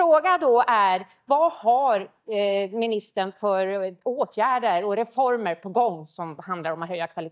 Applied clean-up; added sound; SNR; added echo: neural mask model DeepFilterNet 3.